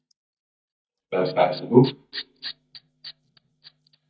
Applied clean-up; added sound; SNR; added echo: neural mask model DeepFilterNet 3.